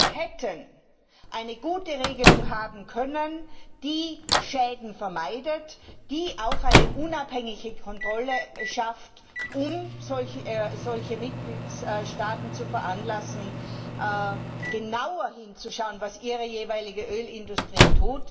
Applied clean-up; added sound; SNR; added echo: none; Microwave oven; -4 dB; reverberation time 0.7 s.